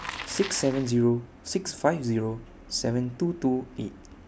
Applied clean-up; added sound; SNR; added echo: none; Bicycle; 17 dB; none.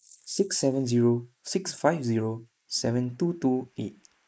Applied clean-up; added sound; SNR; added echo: neural mask model Resemble Enhance denoiser.